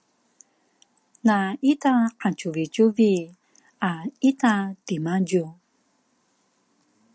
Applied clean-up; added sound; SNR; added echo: none; none; none; none.